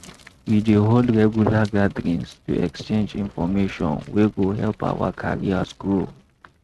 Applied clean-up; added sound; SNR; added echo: neural mask model RNNoise.